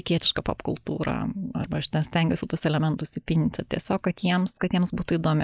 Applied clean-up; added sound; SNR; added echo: none; none; none; none.